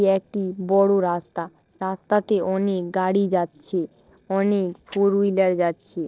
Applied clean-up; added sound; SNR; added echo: neural separator model SepFormer DNS4.